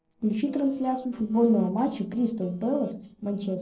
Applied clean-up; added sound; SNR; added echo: neural separator model SepFormer DNS4.